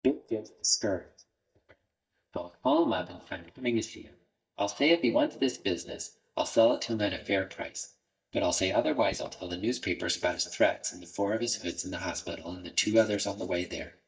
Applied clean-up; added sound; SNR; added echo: neural mask model DeepFilterNet 3.